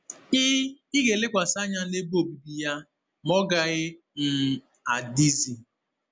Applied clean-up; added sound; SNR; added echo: none; none; none; none.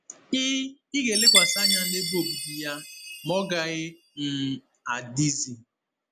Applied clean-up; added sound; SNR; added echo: none; Chime; -1 dB; none.